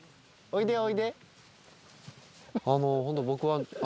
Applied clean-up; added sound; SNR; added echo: none; none; none; none.